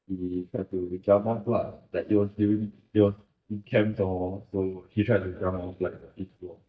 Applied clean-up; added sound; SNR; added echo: neural mask model DeepFilterNet 3.